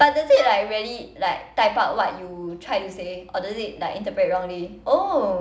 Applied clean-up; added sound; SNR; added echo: none; Bowed string instrument; 15 dB; none.